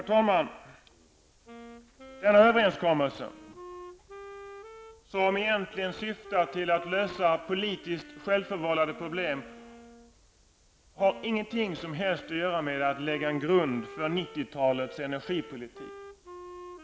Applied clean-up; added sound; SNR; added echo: none; Wind instrument, woodwind instrument; 18 dB; none.